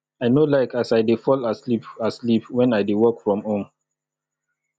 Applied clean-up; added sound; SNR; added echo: none; none; none; none.